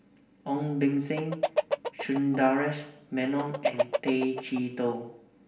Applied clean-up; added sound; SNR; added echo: none; Chicken, rooster; 4 dB; reverberation time 0.7 s.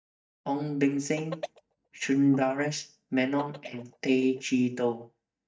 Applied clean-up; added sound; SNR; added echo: neural mask model DeepFilterNet 3.